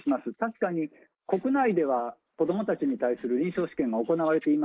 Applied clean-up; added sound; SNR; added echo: neural mask model Resemble Enhance denoiser.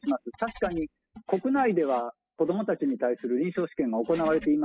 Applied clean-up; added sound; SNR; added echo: classical method spectral subtraction.